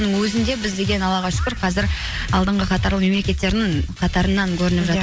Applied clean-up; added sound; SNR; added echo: none; none; none; none.